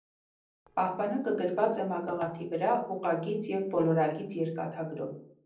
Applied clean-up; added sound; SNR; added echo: neural separator model SepFormer DNS4.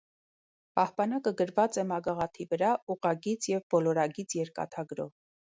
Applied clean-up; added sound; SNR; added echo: none; none; none; none.